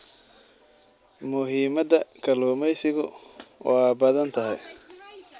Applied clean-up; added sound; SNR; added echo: none; none; none; none.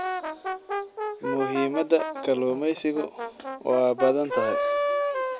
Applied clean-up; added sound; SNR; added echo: none; Brass instrument; 3 dB; none.